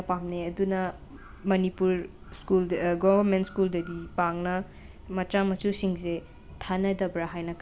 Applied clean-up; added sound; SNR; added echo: none; none; none; none.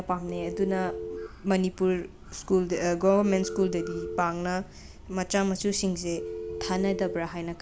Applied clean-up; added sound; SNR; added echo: none; Telephone; 11 dB; none.